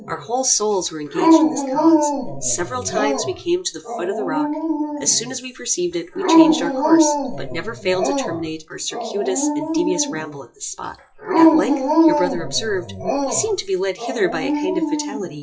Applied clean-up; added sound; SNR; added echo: classical method WPE with log-MMSE.